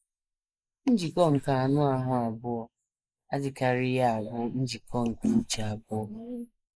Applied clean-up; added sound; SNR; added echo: neural mask model Resemble Enhance denoiser.